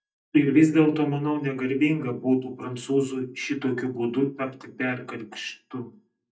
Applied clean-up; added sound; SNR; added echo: neural mask model DeepFilterNet 3.